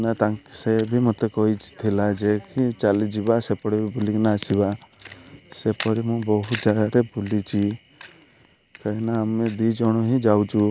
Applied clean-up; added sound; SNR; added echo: none; none; none; none.